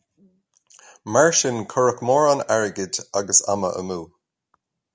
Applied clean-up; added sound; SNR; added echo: none; none; none; none.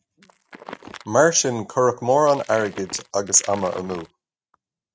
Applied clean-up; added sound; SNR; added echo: neural mask model RNNoise.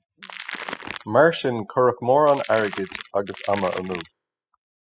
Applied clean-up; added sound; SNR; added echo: classical method spectral subtraction.